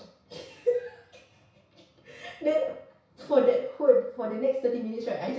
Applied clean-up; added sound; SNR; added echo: none; none; none; reverberation time 0.6 s.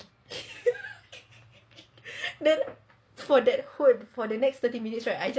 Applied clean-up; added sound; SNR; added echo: none; none; none; none.